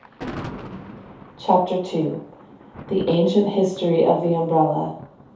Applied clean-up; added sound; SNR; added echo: none; Thunder; 17 dB; reverberation time 0.5 s.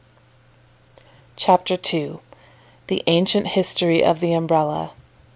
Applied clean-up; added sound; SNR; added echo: none; none; none; none.